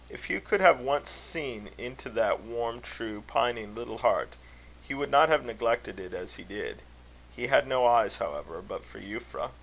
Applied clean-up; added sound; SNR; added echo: none; none; none; none.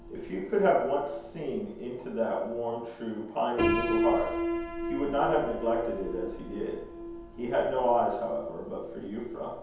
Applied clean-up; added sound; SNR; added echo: none; Piano; 5 dB; reverberation time 0.9 s.